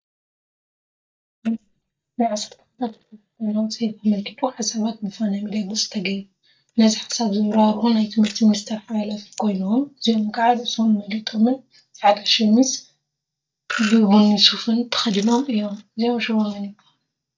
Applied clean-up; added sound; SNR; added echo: neural mask model DeepFilterNet 3.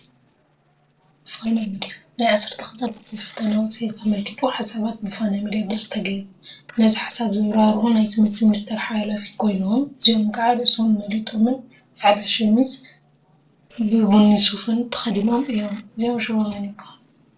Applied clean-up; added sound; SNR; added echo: neural separator model SepFormer DNS4.